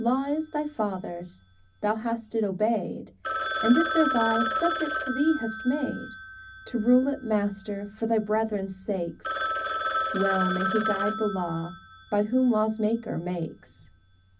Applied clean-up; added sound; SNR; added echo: none; Telephone; 6 dB; reverberation time 0.4 s.